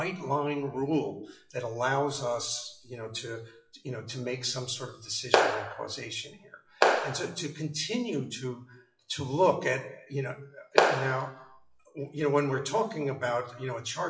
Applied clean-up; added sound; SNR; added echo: classical method WPE with log-MMSE.